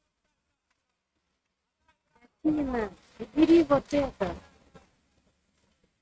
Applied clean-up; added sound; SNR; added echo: neural mask model RNNoise.